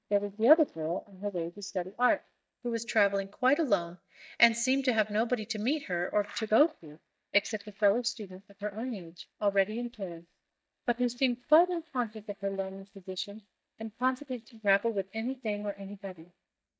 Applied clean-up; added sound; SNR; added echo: neural mask model DeepFilterNet 3.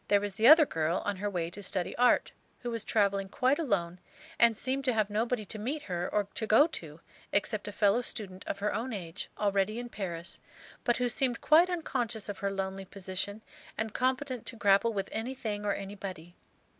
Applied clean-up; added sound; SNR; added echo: none; none; none; none.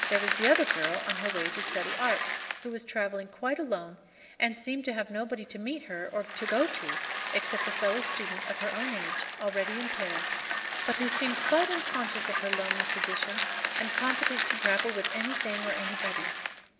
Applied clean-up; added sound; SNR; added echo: none; Bicycle; 0 dB; reverberation time 2.1 s.